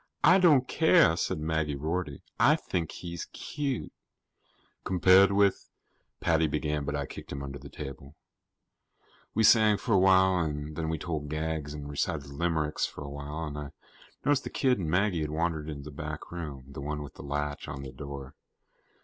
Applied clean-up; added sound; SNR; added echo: none; none; none; none.